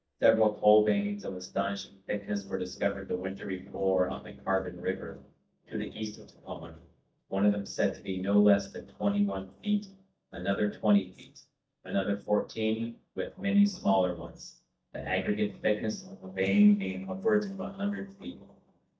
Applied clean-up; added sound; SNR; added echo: neural mask model DeepFilterNet 3.